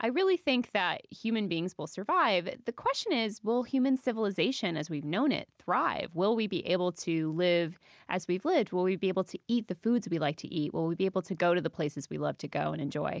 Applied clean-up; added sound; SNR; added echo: none; none; none; none.